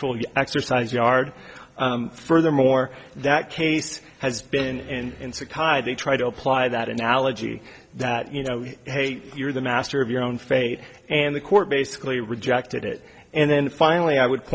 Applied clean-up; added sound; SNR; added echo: none; none; none; none.